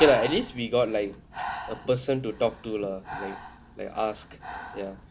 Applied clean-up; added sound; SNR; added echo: none; Breathing; 11 dB; none.